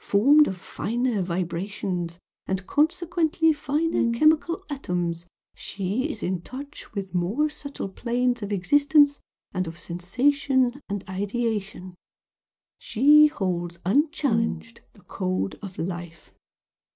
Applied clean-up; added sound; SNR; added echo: neural separator model SepFormer DNS4.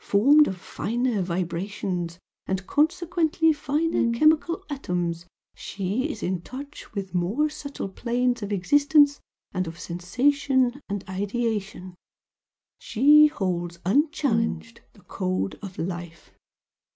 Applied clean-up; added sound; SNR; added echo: none; Brass instrument; 4 dB; none.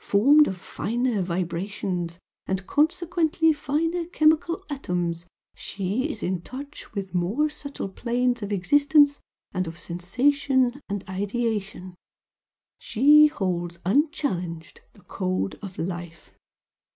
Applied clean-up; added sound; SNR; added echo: none; none; none; none.